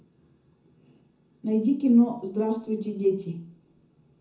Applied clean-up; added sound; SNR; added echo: none; none; none; reverberation time 0.6 s.